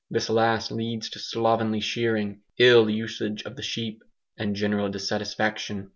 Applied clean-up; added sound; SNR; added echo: none; none; none; none.